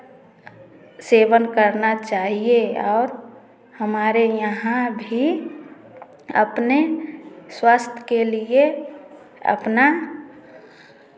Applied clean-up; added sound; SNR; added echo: none; none; none; none.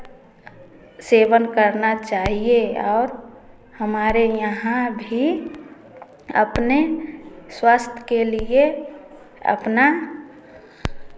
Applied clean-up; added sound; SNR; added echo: none; Crackle; 16 dB; none.